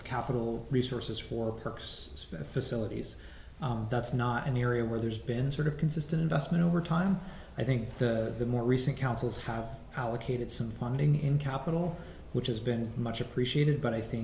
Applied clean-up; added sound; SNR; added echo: none; none; none; none.